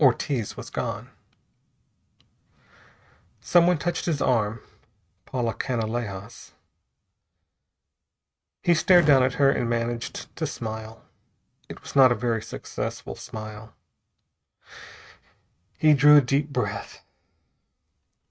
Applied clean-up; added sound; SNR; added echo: neural mask model RNNoise.